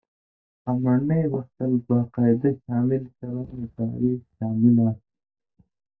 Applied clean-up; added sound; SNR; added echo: neural mask model DeepFilterNet 3.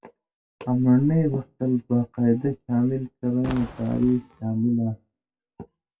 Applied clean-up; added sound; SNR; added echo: classical method WPE with log-MMSE.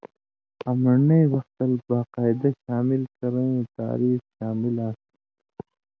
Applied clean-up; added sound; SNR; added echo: none; none; none; none.